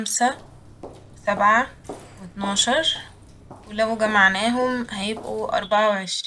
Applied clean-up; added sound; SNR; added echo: none; Walk, footsteps; 19 dB; none.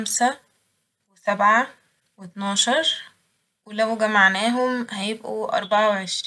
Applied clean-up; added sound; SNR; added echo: none; none; none; none.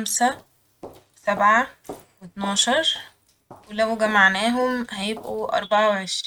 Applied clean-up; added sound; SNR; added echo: neural mask model RNNoise.